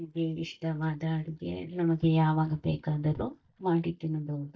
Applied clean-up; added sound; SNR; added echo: neural mask model DeepFilterNet 3.